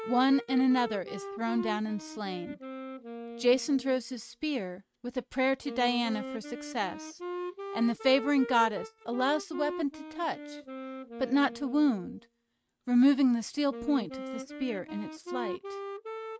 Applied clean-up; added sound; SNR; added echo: neural mask model RNNoise.